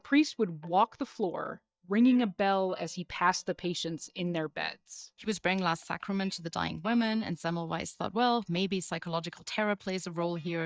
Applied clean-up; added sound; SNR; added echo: neural mask model DeepFilterNet 3.